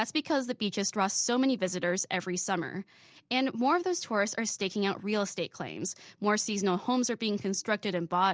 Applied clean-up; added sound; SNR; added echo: none; none; none; none.